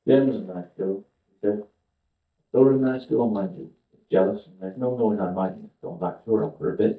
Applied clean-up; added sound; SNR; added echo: neural mask model DeepFilterNet 3.